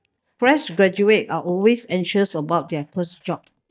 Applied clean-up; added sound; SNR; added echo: neural mask model DeepFilterNet 3.